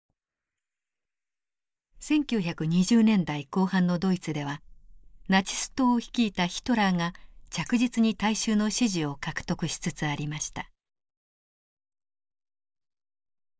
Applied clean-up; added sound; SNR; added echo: neural mask model Resemble Enhance denoiser.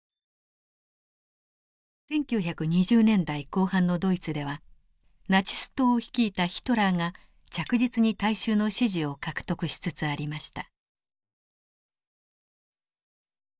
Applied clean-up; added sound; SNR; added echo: neural mask model DeepFilterNet 3.